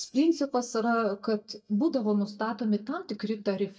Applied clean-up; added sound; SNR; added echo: neural mask model DeepFilterNet 3.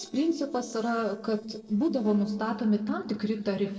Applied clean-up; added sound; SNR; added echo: neural separator model SepFormer DNS4.